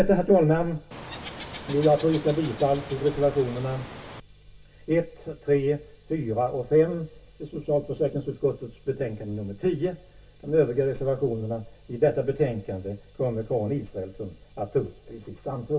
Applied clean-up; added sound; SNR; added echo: none; Water / Bird; 13 dB; reverberation time 0.1 s.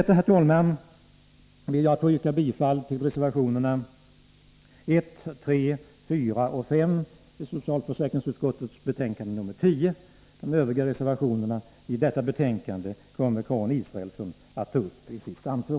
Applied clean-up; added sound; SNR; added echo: none; none; none; none.